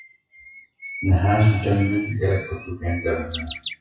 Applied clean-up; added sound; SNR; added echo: classical method WPE with log-MMSE.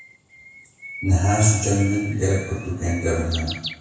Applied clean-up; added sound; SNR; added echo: none; Bird; 15 dB; reverberation time 1.1 s.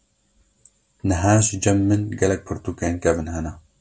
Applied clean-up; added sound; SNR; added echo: none; none; none; none.